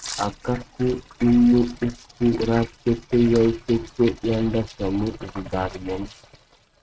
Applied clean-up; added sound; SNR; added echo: neural mask model RNNoise.